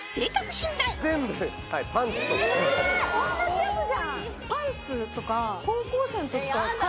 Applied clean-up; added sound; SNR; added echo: none; none; none; none.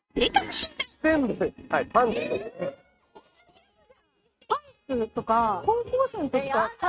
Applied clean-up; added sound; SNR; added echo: neural mask model RNNoise.